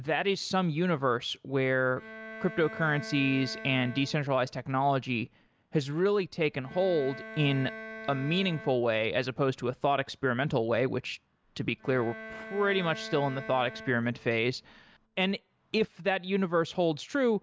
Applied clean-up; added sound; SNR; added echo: none; Bowed string instrument; 15 dB; none.